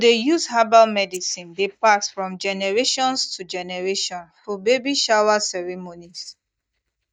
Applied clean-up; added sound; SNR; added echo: neural mask model DeepFilterNet 3.